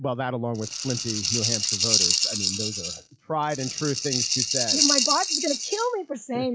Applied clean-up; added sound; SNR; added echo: classical method log-MMSE.